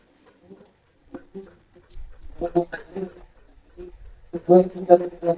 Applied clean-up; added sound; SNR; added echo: neural mask model DeepFilterNet 3.